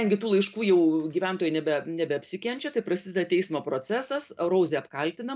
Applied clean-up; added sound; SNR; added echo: none; none; none; none.